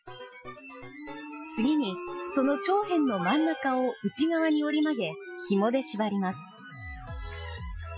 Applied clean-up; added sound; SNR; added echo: classical method Wiener filter.